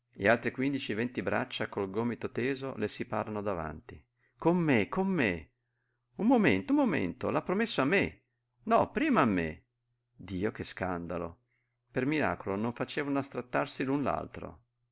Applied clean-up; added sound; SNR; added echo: none; none; none; none.